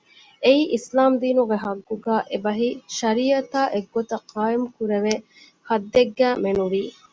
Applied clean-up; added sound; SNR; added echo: none; none; none; none.